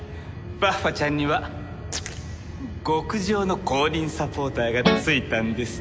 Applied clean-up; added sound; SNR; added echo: none; Guitar; -3 dB; none.